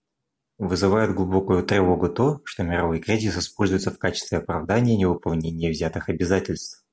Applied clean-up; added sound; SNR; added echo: none; none; none; none.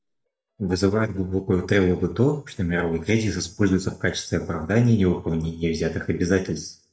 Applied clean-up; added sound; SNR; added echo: neural mask model DeepFilterNet 3.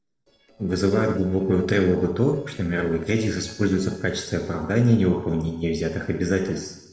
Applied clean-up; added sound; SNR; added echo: neural separator model SepFormer DNS4.